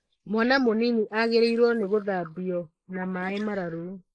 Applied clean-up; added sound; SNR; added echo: neural mask model Resemble Enhance denoiser.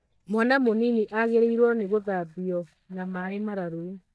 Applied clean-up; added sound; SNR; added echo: neural mask model DeepFilterNet 3.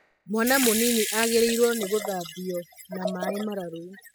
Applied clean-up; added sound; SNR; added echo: classical method spectral subtraction.